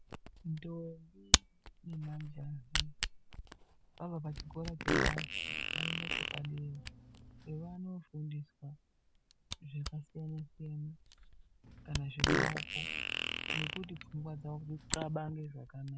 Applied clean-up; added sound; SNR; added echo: none; Fart + Camera; -5 dB; none.